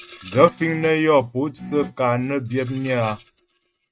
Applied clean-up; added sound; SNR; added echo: neural mask model RNNoise.